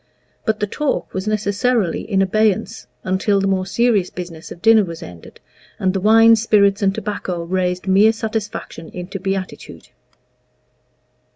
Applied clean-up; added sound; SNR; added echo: none; none; none; none.